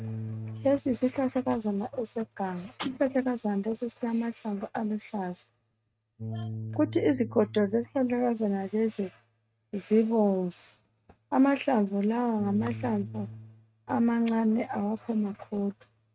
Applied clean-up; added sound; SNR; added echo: neural mask model RNNoise.